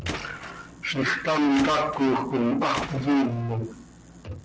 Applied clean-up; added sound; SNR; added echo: none; Tools; 11 dB; none.